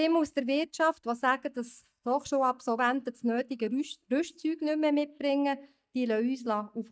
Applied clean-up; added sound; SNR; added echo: neural mask model DeepFilterNet 3.